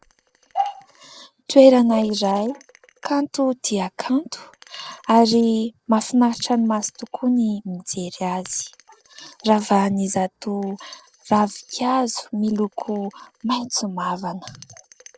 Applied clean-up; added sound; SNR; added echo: neural separator model SepFormer DNS4.